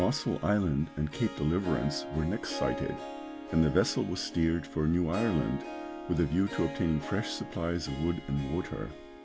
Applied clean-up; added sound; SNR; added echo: none; Harp; 11 dB; none.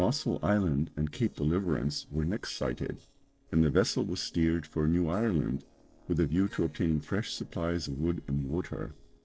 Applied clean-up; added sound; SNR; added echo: neural separator model SepFormer DNS4.